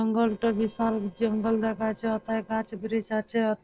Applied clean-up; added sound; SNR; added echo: neural separator model SepFormer DNS4.